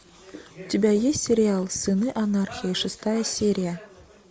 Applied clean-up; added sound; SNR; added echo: none; none; none; none.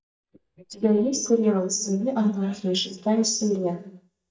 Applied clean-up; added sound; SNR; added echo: neural mask model DeepFilterNet 3.